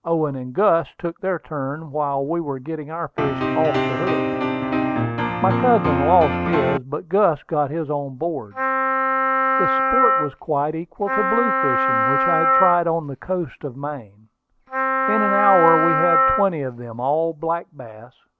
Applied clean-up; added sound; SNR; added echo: none; Wind instrument, woodwind instrument + Piano; -2 dB; none.